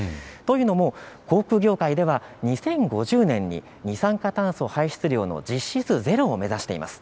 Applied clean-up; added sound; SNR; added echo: none; none; none; none.